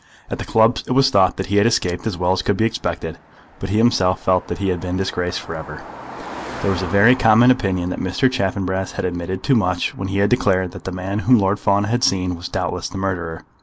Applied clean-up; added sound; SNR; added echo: none; Car passing by; 19 dB; none.